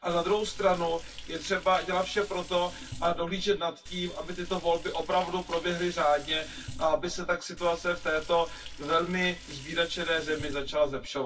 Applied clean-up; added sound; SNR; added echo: none; Liquid; 12 dB; reverberation time 0.1 s.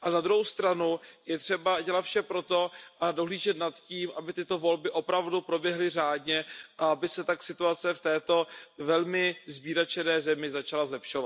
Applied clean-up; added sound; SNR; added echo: none; none; none; none.